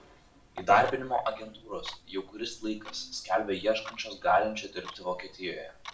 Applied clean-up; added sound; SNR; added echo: none; Clock; 20 dB; reverberation time 0.4 s.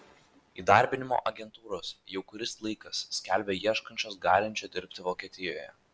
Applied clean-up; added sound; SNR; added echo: none; none; none; none.